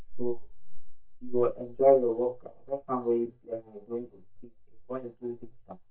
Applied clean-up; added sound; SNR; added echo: neural mask model DeepFilterNet 3.